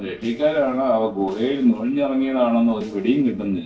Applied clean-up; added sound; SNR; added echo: neural separator model SepFormer DNS4.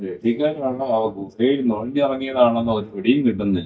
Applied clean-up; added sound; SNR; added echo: neural mask model DeepFilterNet 3.